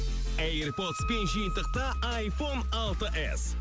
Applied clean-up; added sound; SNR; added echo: none; Wind instrument, woodwind instrument; 13 dB; none.